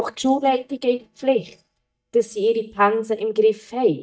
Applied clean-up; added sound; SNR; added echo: neural mask model DeepFilterNet 3.